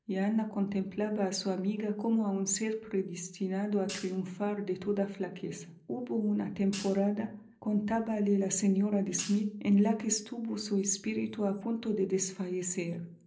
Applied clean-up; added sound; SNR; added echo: neural separator model SepFormer DNS4.